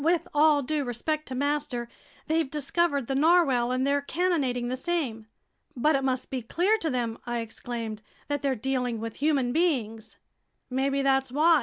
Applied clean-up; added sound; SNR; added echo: none; none; none; none.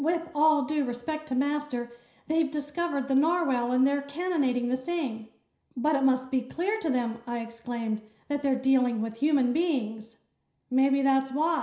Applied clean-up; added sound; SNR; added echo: none; none; none; reverberation time 0.5 s.